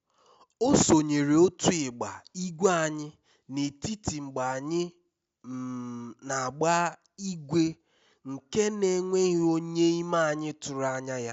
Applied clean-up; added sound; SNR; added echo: none; none; none; none.